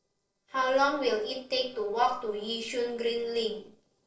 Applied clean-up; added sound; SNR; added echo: neural separator model SepFormer DNS4.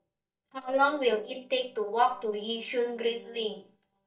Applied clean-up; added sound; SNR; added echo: neural mask model DeepFilterNet 3.